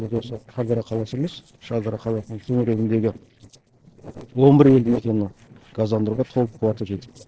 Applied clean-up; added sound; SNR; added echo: neural separator model SepFormer DNS4.